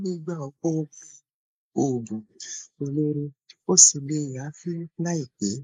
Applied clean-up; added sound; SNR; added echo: neural mask model Resemble Enhance denoiser.